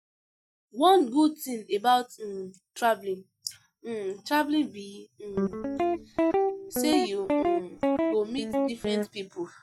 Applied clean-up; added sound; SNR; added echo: neural mask model DeepFilterNet 3.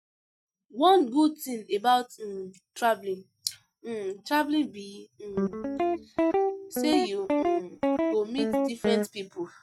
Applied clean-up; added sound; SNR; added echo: neural mask model RNNoise.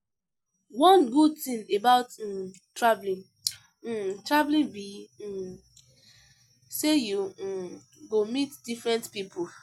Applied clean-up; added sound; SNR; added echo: none; none; none; none.